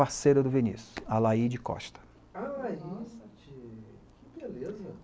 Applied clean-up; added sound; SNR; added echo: none; none; none; none.